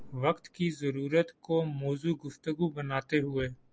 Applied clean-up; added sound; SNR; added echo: none; none; none; none.